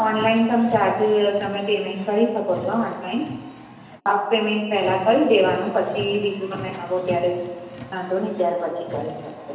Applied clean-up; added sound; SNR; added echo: none; Car; 16 dB; reverberation time 1.0 s.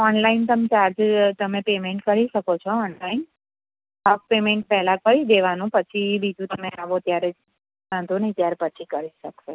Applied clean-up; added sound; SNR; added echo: none; none; none; none.